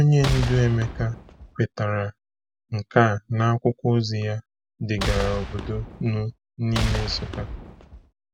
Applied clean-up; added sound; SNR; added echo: none; Boom; 5 dB; none.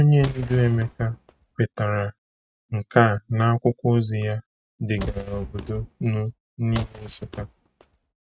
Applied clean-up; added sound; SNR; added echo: neural mask model RNNoise.